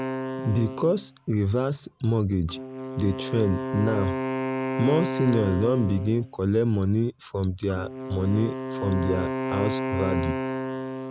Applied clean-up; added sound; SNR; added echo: none; Wind instrument, woodwind instrument; 6 dB; none.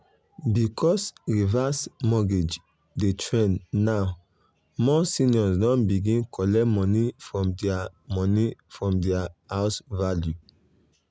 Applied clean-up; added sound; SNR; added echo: none; none; none; none.